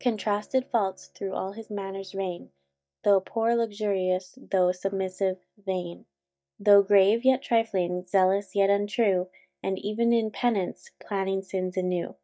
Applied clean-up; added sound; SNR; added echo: neural mask model DeepFilterNet 3.